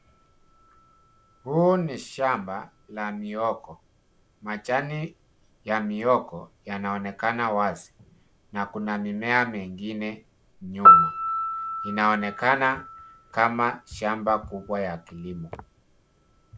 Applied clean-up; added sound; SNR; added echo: none; Piano; 1 dB; none.